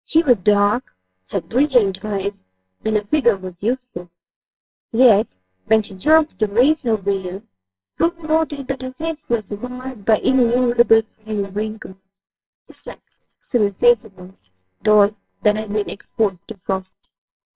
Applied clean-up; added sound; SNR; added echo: neural separator model SepFormer WHAMR!.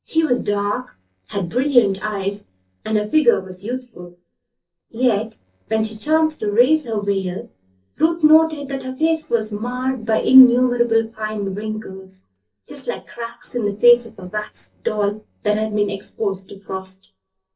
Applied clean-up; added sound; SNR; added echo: neural separator model SepFormer DNS4.